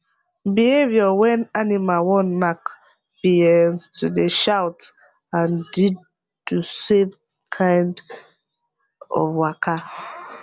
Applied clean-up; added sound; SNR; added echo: none; none; none; none.